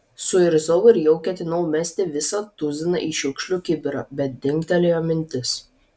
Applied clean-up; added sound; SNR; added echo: none; none; none; none.